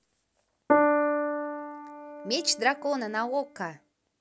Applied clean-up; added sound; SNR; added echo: none; Piano; -4 dB; none.